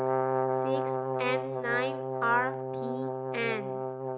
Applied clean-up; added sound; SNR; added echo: none; Brass instrument; -3 dB; none.